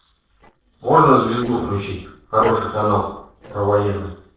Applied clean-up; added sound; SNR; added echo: neural separator model SepFormer DNS4.